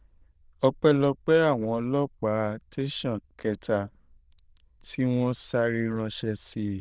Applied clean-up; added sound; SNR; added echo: neural diffusion model UNIVERSE++.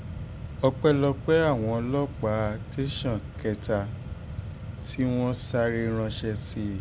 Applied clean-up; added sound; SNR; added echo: none; Mechanisms; 9 dB; none.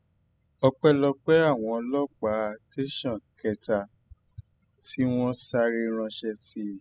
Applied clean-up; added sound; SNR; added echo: classical method spectral subtraction.